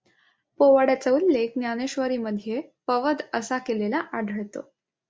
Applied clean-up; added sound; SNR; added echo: none; none; none; none.